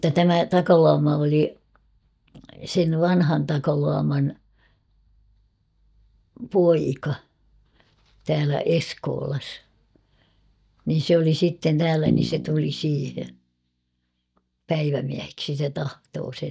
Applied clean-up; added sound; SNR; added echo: neural mask model DeepFilterNet 3.